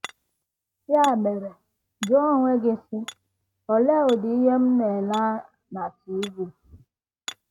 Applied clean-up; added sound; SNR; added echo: neural mask model RNNoise.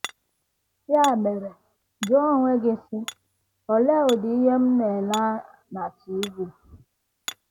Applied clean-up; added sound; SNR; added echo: none; Hammer; 18 dB; none.